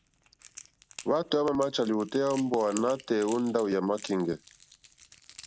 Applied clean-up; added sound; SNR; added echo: none; Crackle; 20 dB; none.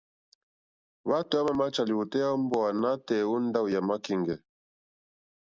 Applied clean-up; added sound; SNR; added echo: none; none; none; none.